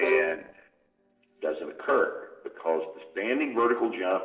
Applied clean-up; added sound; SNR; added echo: neural separator model SepFormer DNS4.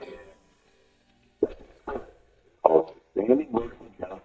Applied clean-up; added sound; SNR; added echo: neural mask model DeepFilterNet 3.